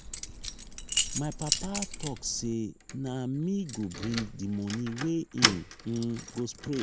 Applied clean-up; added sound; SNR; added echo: none; Keys jangling; 1 dB; none.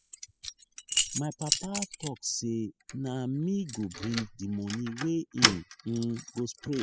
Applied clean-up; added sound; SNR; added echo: classical method spectral subtraction.